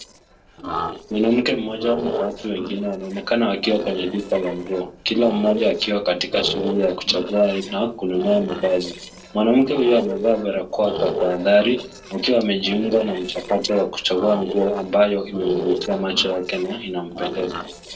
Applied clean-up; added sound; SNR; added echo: neural separator model SepFormer DNS4.